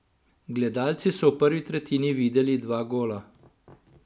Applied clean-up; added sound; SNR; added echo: none; none; none; none.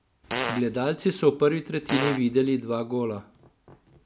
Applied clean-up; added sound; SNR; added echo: none; Fart; 6 dB; none.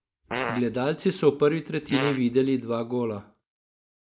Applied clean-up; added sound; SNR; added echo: neural mask model Resemble Enhance denoiser.